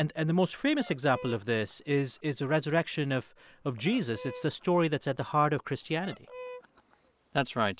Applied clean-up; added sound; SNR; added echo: none; Fowl; 18 dB; none.